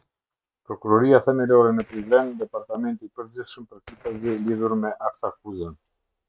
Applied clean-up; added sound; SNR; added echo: neural mask model RNNoise.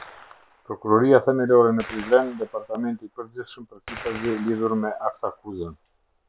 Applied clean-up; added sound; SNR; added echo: none; Gunshot, gunfire; 20 dB; none.